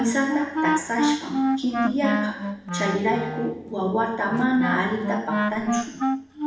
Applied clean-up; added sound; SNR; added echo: none; Wind instrument, woodwind instrument; 1 dB; reverberation time 0.9 s.